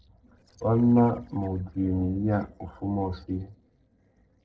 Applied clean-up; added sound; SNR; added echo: neural separator model SepFormer DNS4.